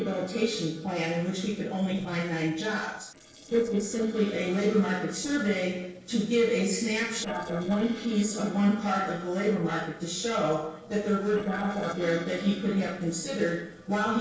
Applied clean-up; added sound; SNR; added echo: neural separator model SepFormer DNS4.